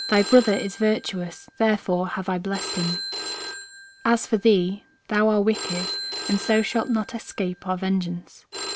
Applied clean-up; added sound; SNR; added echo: none; Telephone; 11 dB; none.